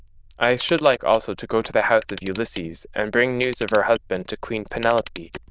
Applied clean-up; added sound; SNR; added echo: neural diffusion model UNIVERSE++.